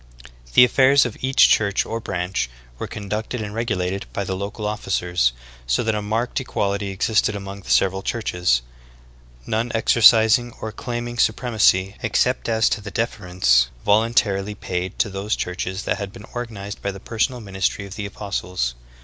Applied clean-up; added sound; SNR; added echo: none; none; none; none.